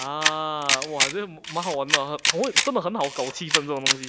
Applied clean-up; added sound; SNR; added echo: none; Camera; -2 dB; none.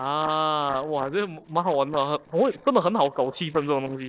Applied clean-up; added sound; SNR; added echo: neural separator model SepFormer DNS4.